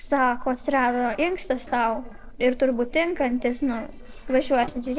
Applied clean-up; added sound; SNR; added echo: neural separator model SepFormer DNS4.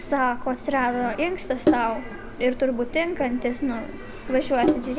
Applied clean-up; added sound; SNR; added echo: none; Sink (filling or washing); 6 dB; none.